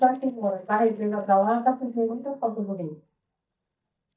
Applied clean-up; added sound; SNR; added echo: neural mask model DeepFilterNet 3.